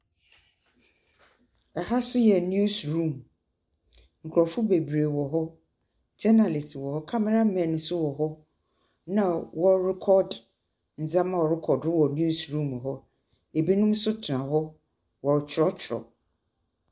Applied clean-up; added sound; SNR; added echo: none; none; none; none.